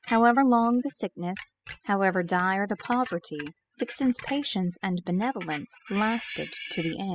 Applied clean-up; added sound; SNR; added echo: classical method spectral subtraction.